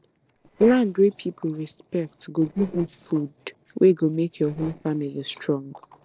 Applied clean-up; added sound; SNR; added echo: neural separator model SepFormer DNS4.